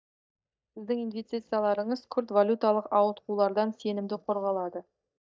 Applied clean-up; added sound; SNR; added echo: neural mask model DeepFilterNet 3.